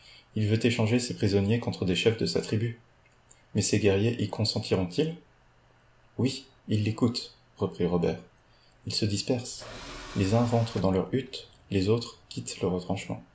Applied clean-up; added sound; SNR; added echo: none; Tools; 18 dB; none.